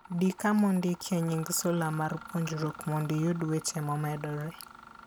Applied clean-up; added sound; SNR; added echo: none; Mechanisms; 18 dB; none.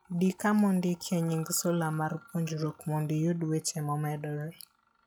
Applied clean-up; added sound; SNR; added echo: classical method log-MMSE.